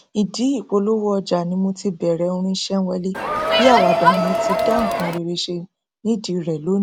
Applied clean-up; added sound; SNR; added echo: none; Crowd; -3 dB; none.